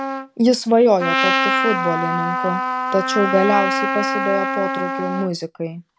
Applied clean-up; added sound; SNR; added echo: none; Trumpet; 1 dB; none.